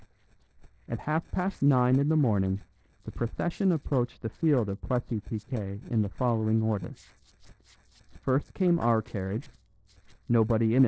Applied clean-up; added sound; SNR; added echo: neural separator model SepFormer DNS4.